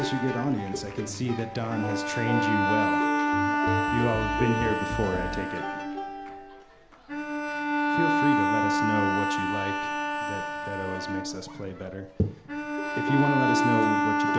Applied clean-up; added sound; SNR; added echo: none; Bowed string instrument; -2 dB; none.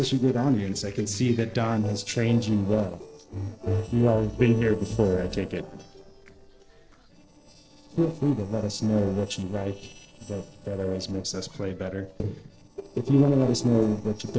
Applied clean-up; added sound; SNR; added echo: neural separator model SepFormer DNS4.